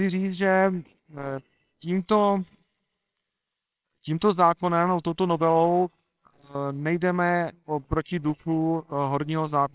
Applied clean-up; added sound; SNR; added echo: neural separator model SepFormer WHAMR!.